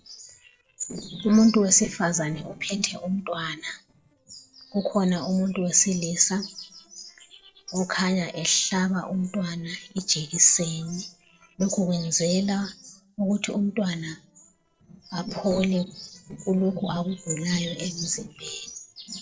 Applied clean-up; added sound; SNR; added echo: neural separator model SepFormer DNS4.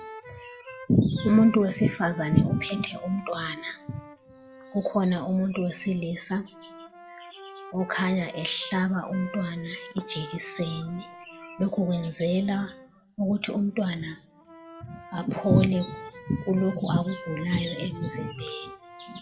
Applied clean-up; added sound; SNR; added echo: none; Wind instrument, woodwind instrument; 18 dB; reverberation time 0.3 s.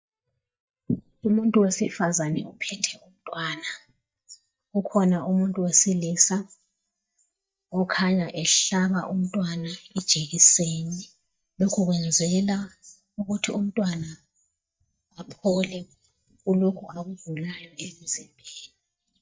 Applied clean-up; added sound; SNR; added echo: neural mask model DeepFilterNet 3.